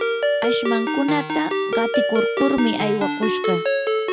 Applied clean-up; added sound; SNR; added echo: none; Ringtone; -2 dB; none.